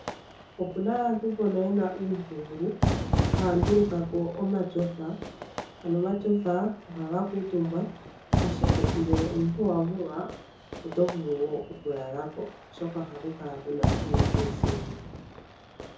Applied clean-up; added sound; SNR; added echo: none; Fire / Fireworks; 2 dB; reverberation time 0.6 s.